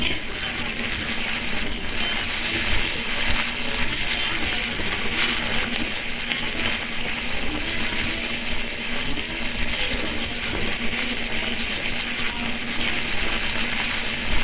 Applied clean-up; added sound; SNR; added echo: neural separator model SepFormer WHAMR!.